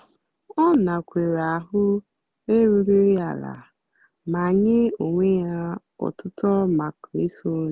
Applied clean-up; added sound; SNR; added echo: none; none; none; none.